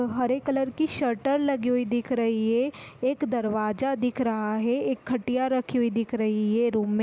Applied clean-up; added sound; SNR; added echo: none; none; none; none.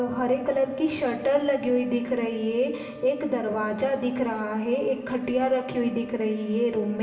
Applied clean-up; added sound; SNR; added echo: none; Wind instrument, woodwind instrument; 20 dB; reverberation time 1.3 s.